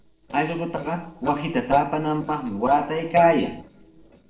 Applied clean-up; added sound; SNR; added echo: neural separator model SepFormer DNS4.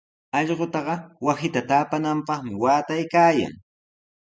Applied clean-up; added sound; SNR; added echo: none; none; none; none.